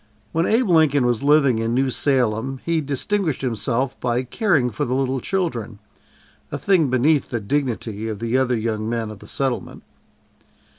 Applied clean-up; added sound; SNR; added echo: none; none; none; none.